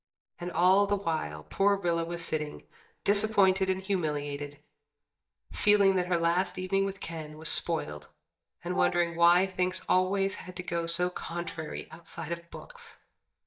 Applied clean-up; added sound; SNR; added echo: neural mask model DeepFilterNet 3.